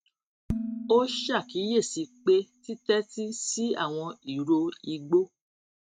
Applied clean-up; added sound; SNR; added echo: neural mask model RNNoise.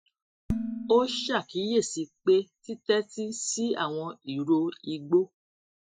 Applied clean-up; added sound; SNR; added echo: classical method Wiener filter.